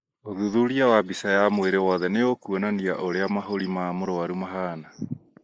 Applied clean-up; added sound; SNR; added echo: neural mask model Resemble Enhance denoiser.